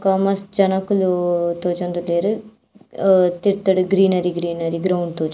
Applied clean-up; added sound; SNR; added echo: none; none; none; none.